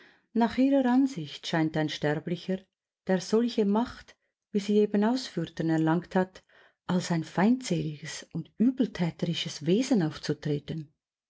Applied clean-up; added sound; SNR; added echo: none; none; none; none.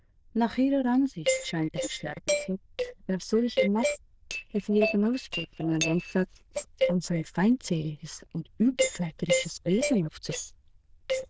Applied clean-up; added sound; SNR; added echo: neural diffusion model UNIVERSE++.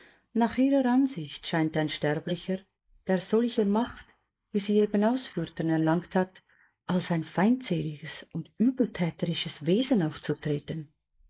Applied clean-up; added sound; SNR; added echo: neural mask model Resemble Enhance denoiser.